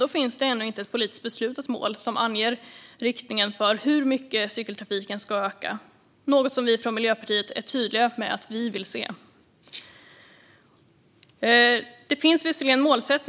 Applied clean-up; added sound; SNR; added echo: none; none; none; none.